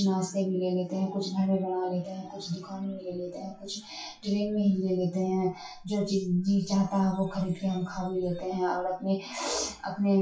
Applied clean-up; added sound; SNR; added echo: classical method WPE with log-MMSE.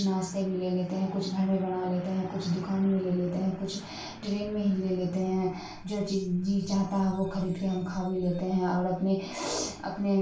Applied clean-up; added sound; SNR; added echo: none; Truck; 19 dB; reverberation time 0.3 s.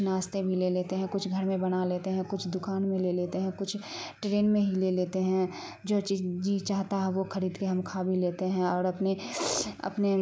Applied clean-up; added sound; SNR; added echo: none; none; none; none.